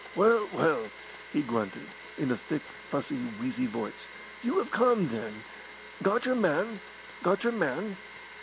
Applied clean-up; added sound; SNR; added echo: none; Domestic sounds, home sounds; 14 dB; none.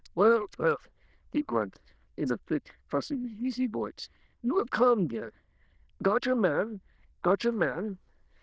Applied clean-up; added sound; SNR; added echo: neural diffusion model UNIVERSE++.